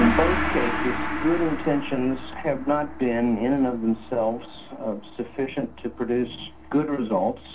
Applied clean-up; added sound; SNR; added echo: none; Gong; 5 dB; reverberation time 0.3 s.